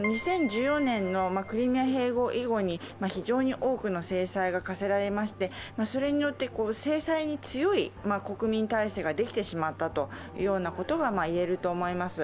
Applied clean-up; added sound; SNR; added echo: none; Keyboard (musical); 11 dB; none.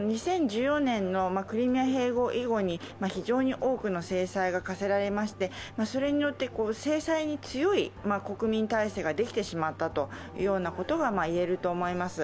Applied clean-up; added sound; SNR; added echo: none; none; none; none.